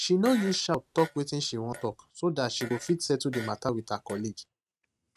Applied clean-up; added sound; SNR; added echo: neural mask model RNNoise.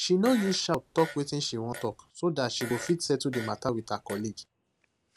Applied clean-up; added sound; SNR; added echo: none; Fart; 15 dB; none.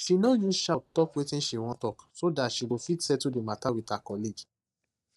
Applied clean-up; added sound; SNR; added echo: neural mask model DeepFilterNet 3.